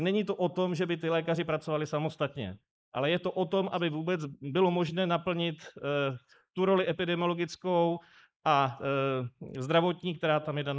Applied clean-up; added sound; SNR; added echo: neural mask model Resemble Enhance denoiser.